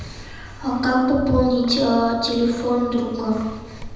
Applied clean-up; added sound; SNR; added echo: none; Wind; 18 dB; reverberation time 1.1 s.